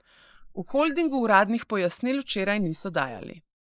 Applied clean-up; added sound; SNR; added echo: neural mask model Resemble Enhance denoiser.